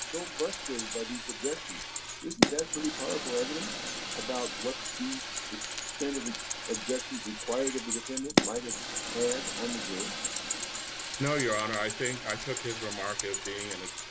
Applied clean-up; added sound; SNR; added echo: none; Fire + Keys jangling; -1 dB; none.